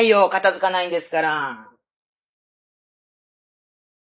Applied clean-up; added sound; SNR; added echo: neural mask model Resemble Enhance denoiser.